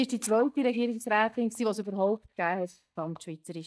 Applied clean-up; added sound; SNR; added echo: neural mask model DeepFilterNet 3.